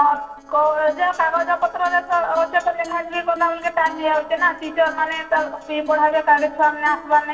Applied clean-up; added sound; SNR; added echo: neural separator model SepFormer DNS4.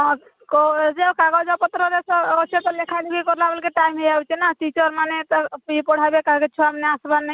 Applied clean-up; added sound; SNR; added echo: none; none; none; none.